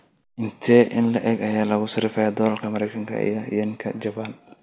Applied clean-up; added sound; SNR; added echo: none; none; none; none.